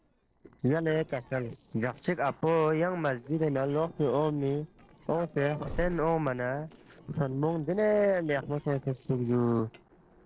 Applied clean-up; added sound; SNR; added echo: neural separator model SepFormer DNS4.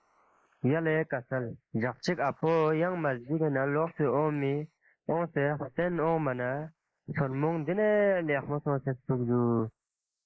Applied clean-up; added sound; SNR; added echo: neural mask model Resemble Enhance denoiser.